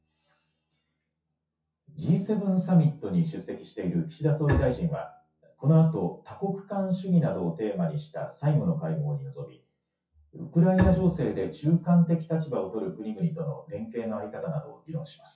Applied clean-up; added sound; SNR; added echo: classical method WPE with log-MMSE.